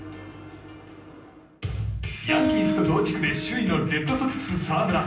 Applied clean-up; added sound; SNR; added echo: none; Acoustic guitar; 5 dB; reverberation time 0.6 s.